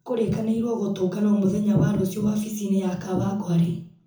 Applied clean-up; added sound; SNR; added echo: none; none; none; reverberation time 0.6 s.